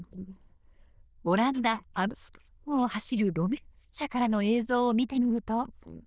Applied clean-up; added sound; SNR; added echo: neural diffusion model UNIVERSE++.